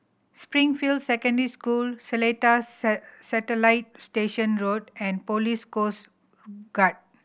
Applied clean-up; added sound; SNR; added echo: none; none; none; none.